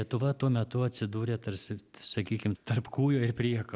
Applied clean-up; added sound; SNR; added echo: none; none; none; none.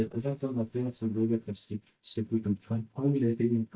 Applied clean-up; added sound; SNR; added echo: neural mask model DeepFilterNet 3.